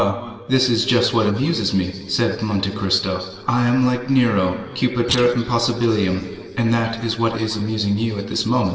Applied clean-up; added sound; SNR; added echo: neural separator model SepFormer DNS4.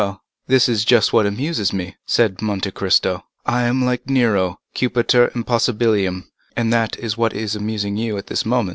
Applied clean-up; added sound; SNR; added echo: none; none; none; none.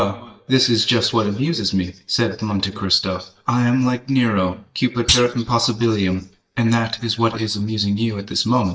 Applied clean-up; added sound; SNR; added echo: neural mask model DeepFilterNet 3.